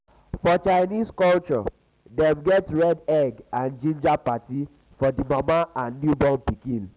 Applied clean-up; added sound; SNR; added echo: none; none; none; none.